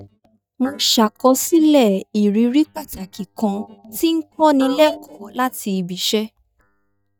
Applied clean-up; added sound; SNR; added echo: neural mask model DeepFilterNet 3.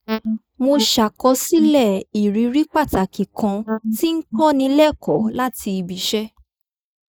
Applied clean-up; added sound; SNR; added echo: neural mask model Resemble Enhance denoiser.